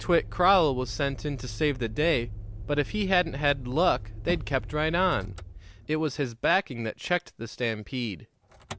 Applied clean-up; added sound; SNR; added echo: none; Motor vehicle (road); 11 dB; none.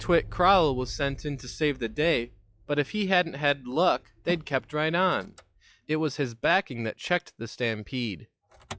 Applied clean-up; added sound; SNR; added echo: classical method log-MMSE.